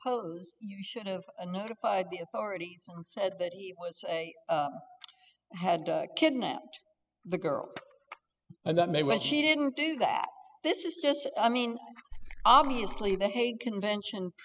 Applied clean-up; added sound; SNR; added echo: classical method spectral subtraction.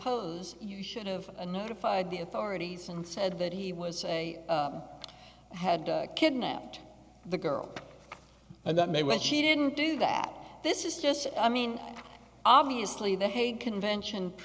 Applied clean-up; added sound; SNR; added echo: none; none; none; none.